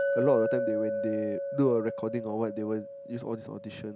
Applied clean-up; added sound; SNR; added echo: none; Chink, clink; 2 dB; none.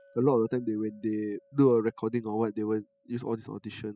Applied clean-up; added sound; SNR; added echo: classical method spectral subtraction.